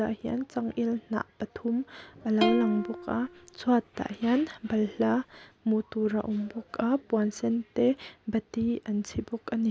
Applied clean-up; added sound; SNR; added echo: none; Plucked string instrument; 7 dB; none.